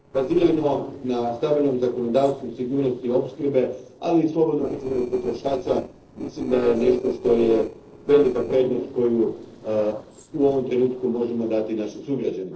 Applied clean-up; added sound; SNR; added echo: neural separator model SepFormer DNS4.